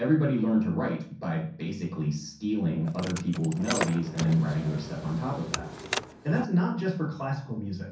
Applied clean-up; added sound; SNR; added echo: none; Car; 8 dB; reverberation time 0.6 s.